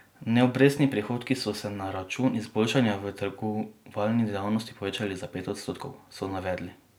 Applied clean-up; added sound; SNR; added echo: none; none; none; none.